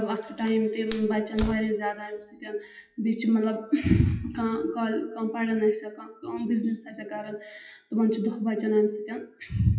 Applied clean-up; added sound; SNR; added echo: classical method WPE with log-MMSE.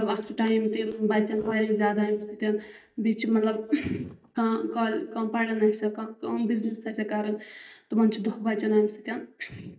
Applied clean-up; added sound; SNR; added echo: neural mask model DeepFilterNet 3.